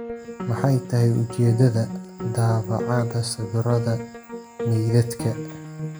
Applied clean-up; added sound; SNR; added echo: none; Piano; 10 dB; none.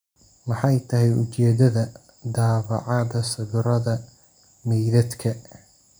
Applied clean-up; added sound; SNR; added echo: none; none; none; none.